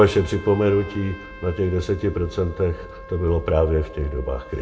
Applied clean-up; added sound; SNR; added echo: none; Trumpet; 20 dB; reverberation time 0.2 s.